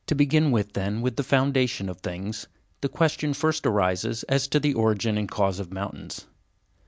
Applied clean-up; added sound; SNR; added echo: none; none; none; none.